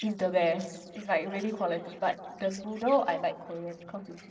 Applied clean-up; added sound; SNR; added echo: neural separator model SepFormer DNS4.